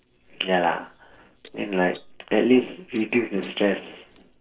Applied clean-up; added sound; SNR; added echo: neural separator model SepFormer DNS4.